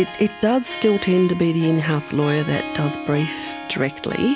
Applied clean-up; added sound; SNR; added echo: none; Harp; 12 dB; none.